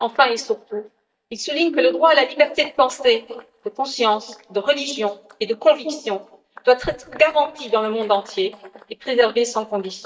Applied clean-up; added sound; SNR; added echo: neural mask model DeepFilterNet 3.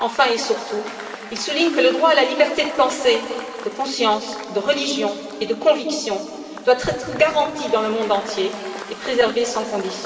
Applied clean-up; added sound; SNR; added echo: none; Applause / Crowd / Cheering; 17 dB; reverberation time 2.7 s.